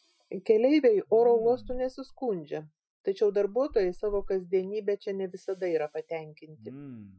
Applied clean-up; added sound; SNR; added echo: classical method Wiener filter.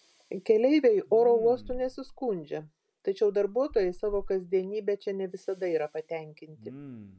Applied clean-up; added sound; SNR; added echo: none; Respiratory sounds; 18 dB; none.